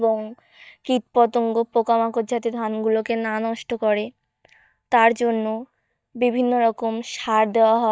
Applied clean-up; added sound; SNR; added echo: neural mask model DeepFilterNet 3.